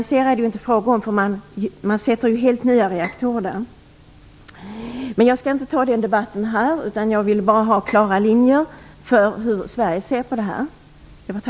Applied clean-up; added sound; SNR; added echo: none; Bowed string instrument; 19 dB; none.